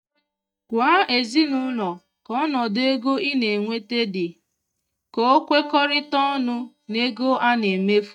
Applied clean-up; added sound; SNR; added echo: neural mask model DeepFilterNet 3.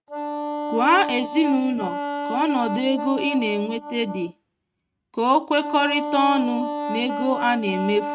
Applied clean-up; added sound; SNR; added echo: neural mask model RNNoise.